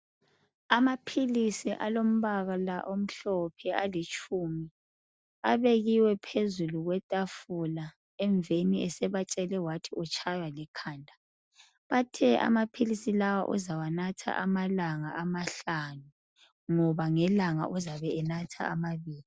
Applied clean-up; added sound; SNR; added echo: none; none; none; none.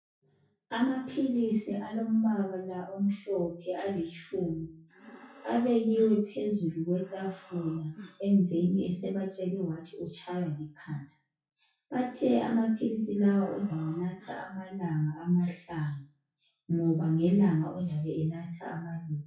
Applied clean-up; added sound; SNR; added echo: classical method WPE with log-MMSE.